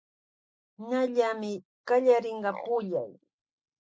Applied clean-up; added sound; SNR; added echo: neural mask model DeepFilterNet 3.